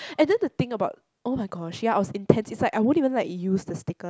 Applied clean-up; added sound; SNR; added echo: none; none; none; none.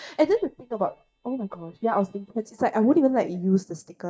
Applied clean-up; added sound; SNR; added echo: neural mask model DeepFilterNet 3.